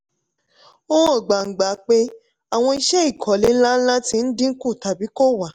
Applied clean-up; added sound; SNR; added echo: none; none; none; none.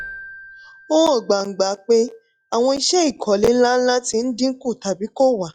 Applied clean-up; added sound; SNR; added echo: classical method log-MMSE.